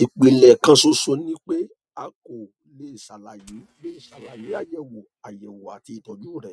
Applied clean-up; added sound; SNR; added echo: neural mask model RNNoise.